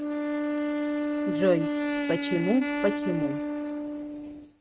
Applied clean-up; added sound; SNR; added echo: neural mask model RNNoise.